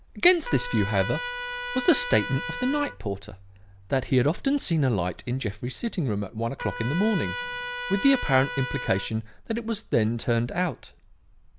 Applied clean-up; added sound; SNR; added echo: none; Trumpet; 11 dB; none.